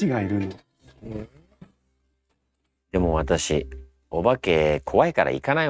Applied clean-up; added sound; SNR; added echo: neural mask model RNNoise.